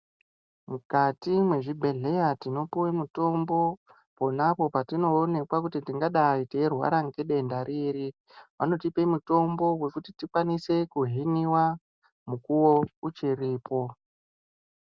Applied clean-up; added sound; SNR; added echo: none; none; none; none.